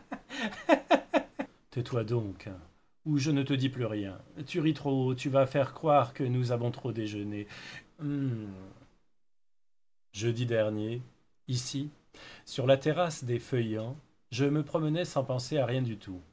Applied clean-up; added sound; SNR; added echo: none; none; none; none.